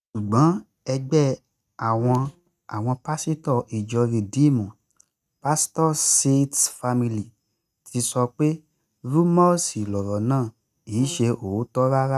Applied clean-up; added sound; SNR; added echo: neural mask model RNNoise.